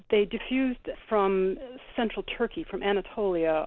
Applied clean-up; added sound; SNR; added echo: none; none; none; none.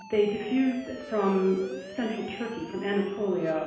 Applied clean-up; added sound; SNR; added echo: none; Siren; 17 dB; reverberation time 1.1 s.